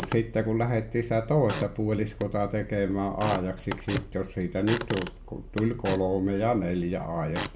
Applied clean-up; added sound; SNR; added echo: none; Squeak / Wood; 10 dB; reverberation time 0.4 s.